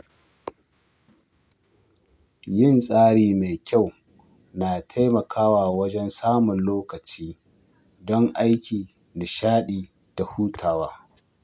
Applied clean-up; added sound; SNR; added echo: none; none; none; none.